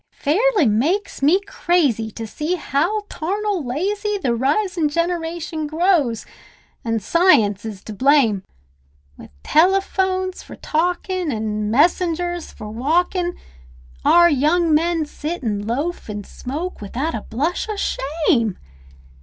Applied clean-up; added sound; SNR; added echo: none; none; none; none.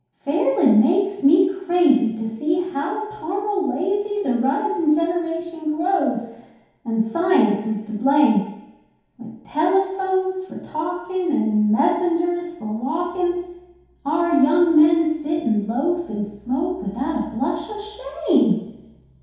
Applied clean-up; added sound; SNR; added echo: none; none; none; reverberation time 0.8 s.